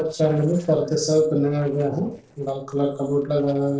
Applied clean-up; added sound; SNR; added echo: neural separator model SepFormer DNS4.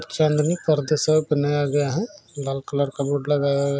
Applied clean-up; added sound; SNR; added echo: none; none; none; none.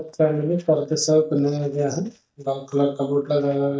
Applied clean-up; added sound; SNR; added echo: neural mask model DeepFilterNet 3.